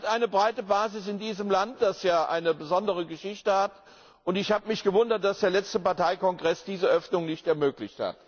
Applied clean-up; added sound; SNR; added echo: none; none; none; none.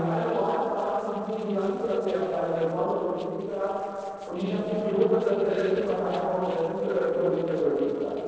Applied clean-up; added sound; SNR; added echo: neural separator model SepFormer DNS4.